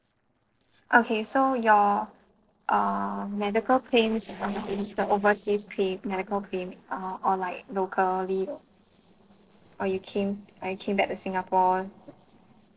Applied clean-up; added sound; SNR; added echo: neural separator model SepFormer DNS4.